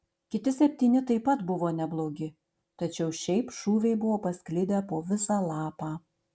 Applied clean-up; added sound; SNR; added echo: none; none; none; none.